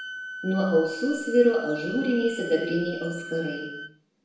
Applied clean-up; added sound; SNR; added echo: none; Wind instrument, woodwind instrument; 12 dB; reverberation time 0.6 s.